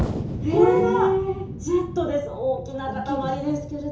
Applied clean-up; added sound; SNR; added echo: none; Explosion; 9 dB; reverberation time 0.7 s.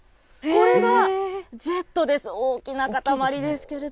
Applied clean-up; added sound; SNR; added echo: none; none; none; none.